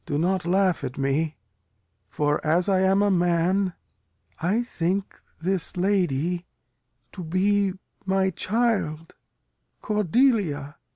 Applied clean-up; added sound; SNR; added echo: none; none; none; none.